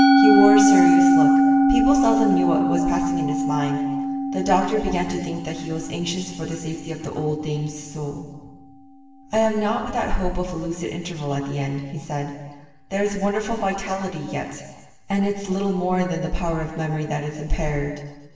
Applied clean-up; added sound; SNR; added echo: none; Musical instrument; -2 dB; reverberation time 1.3 s.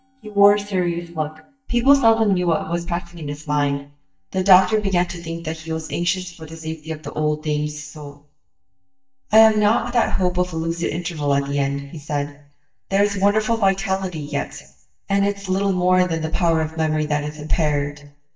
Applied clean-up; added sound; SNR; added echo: neural mask model DeepFilterNet 3.